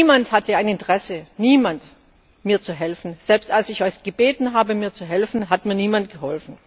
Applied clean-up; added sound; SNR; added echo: none; none; none; none.